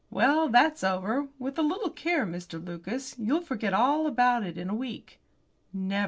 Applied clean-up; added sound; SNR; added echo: none; none; none; none.